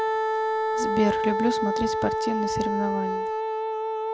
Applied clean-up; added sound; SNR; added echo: none; Wind instrument, woodwind instrument; -4 dB; none.